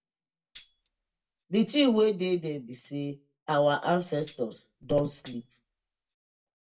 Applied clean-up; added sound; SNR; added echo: none; Tambourine; 11 dB; reverberation time 0.1 s.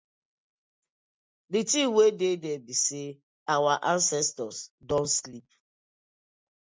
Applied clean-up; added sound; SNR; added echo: none; none; none; none.